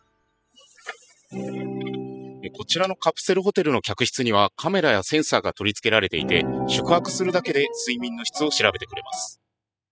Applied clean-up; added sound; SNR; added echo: classical method spectral subtraction.